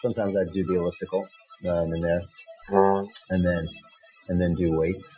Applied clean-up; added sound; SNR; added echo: classical method Wiener filter.